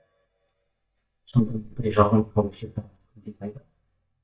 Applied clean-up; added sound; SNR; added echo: neural mask model DeepFilterNet 3.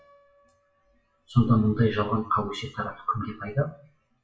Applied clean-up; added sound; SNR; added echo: classical method WPE with log-MMSE.